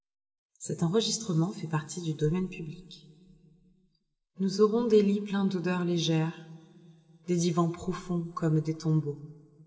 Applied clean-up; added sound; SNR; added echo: none; none; none; reverberation time 2.2 s.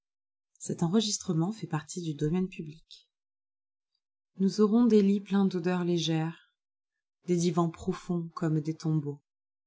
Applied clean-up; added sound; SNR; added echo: none; none; none; none.